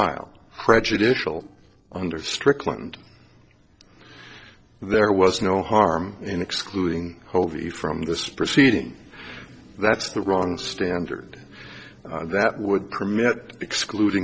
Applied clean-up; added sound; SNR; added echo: neural separator model SepFormer DNS4.